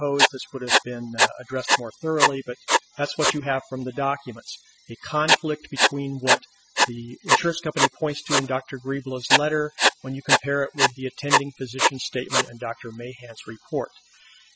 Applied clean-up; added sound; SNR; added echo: classical method spectral subtraction.